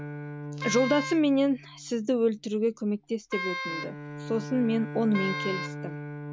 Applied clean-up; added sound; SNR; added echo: none; Wind instrument, woodwind instrument + Bowed string instrument; 8 dB; none.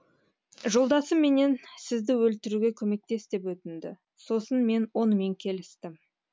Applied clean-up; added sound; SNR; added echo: none; none; none; none.